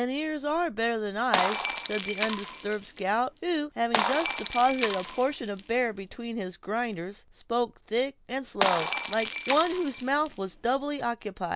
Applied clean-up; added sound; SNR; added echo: none; Shatter; 4 dB; none.